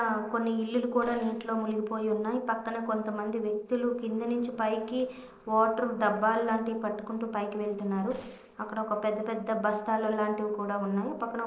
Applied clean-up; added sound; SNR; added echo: neural separator model SepFormer DNS4.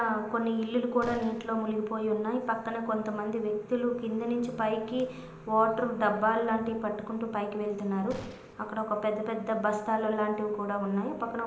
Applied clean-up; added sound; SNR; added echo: none; Gunshot, gunfire; 20 dB; reverberation time 0.9 s.